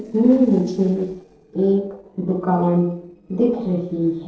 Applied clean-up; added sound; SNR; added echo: neural separator model SepFormer DNS4.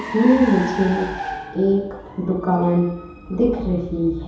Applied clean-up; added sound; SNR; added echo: none; Car; 12 dB; reverberation time 2.2 s.